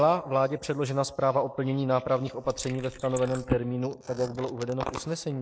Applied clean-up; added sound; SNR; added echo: neural mask model Resemble Enhance denoiser.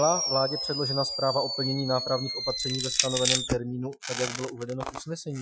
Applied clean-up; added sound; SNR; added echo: classical method Wiener filter.